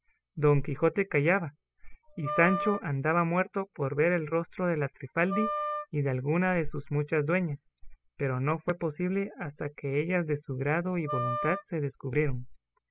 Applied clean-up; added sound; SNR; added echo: classical method spectral subtraction.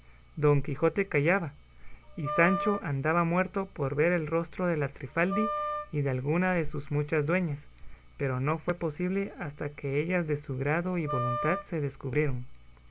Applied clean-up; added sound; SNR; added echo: none; Wind instrument, woodwind instrument; 7 dB; none.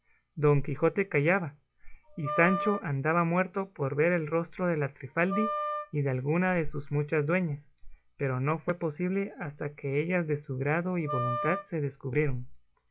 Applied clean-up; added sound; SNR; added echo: classical method log-MMSE.